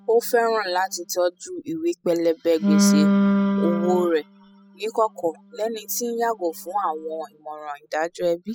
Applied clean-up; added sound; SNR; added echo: classical method spectral subtraction.